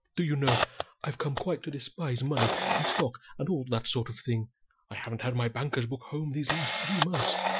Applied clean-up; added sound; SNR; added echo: classical method Wiener filter.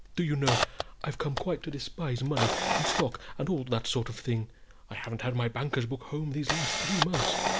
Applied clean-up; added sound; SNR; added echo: none; Camera; 2 dB; none.